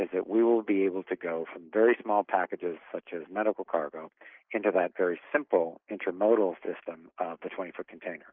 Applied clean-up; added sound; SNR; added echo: neural mask model Resemble Enhance denoiser.